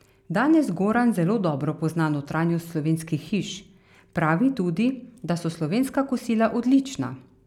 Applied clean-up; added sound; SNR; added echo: none; none; none; none.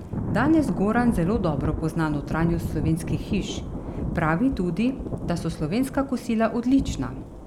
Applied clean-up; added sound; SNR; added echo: none; Thunder / Rain; 6 dB; none.